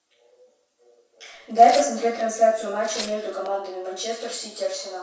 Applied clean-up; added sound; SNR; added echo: none; Tearing; 16 dB; reverberation time 0.6 s.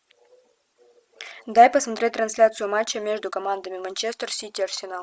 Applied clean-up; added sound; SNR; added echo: none; none; none; none.